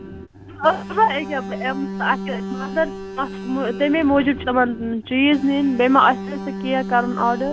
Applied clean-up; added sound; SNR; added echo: none; Alarm; 10 dB; none.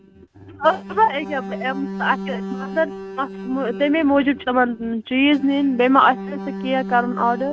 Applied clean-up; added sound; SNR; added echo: neural mask model RNNoise.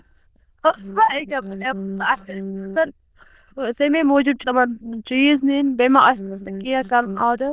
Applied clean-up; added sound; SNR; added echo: neural diffusion model UNIVERSE++.